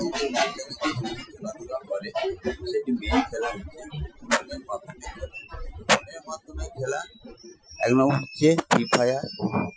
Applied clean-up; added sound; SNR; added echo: classical method Wiener filter.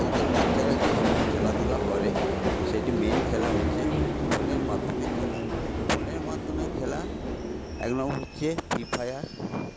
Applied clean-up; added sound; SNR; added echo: none; Subway, metro, underground; -4 dB; none.